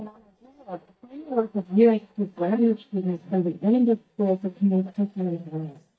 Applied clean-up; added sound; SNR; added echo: neural mask model DeepFilterNet 3.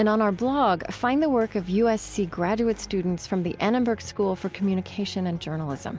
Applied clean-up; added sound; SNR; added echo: none; none; none; none.